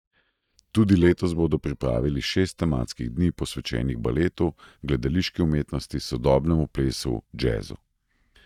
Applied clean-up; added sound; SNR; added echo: neural mask model DeepFilterNet 3.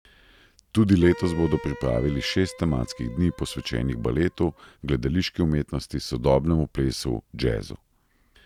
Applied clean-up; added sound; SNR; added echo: none; Wind instrument, woodwind instrument; 18 dB; none.